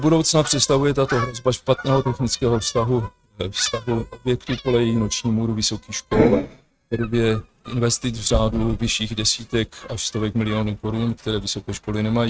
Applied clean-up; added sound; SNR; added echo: neural mask model RNNoise.